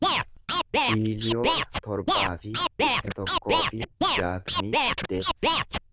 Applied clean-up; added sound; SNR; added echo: neural diffusion model UNIVERSE++.